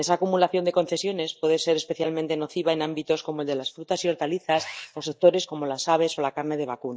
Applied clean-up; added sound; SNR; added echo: neural mask model DeepFilterNet 3.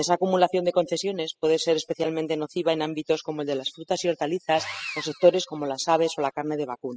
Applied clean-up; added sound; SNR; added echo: classical method spectral subtraction.